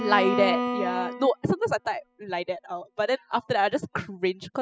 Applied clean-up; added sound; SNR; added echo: classical method spectral subtraction.